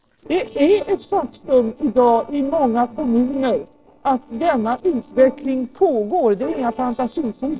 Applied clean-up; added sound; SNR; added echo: neural separator model SepFormer DNS4.